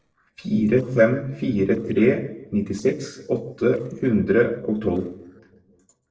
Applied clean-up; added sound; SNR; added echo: neural separator model SepFormer DNS4.